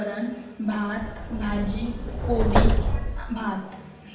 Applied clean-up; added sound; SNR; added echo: none; Subway, metro, underground; -5 dB; reverberation time 0.9 s.